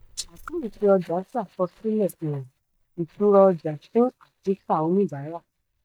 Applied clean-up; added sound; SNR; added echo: neural mask model DeepFilterNet 3.